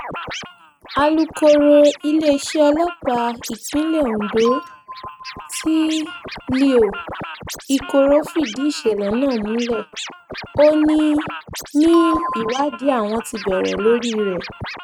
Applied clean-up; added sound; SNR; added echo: neural mask model RNNoise.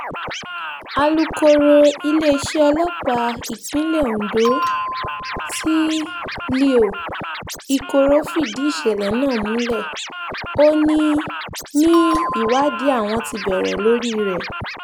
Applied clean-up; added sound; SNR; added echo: none; Bell + Scratching (performance technique); 8 dB; none.